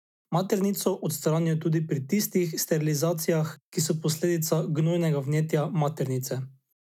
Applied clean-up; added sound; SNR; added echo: none; none; none; none.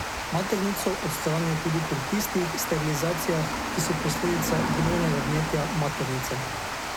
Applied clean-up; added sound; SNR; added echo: none; Water; 2 dB; none.